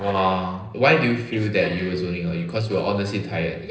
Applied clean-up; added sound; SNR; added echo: neural separator model SepFormer DNS4.